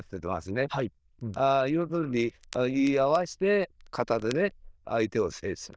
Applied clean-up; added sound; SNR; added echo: neural diffusion model UNIVERSE++.